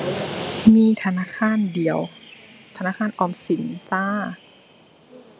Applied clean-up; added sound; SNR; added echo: none; none; none; none.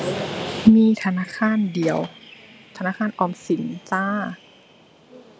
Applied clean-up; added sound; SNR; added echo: none; Gunshot, gunfire; 16 dB; none.